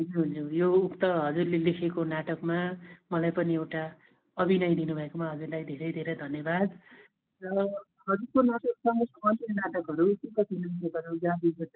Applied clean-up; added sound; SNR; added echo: none; none; none; none.